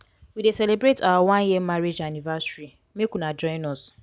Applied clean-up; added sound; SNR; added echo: none; none; none; none.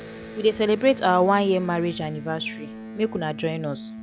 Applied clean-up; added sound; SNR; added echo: none; Electric guitar; 13 dB; none.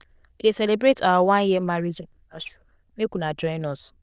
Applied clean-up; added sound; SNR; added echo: neural diffusion model UNIVERSE++.